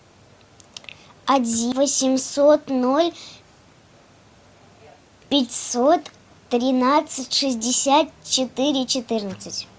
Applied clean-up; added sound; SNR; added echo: none; none; none; none.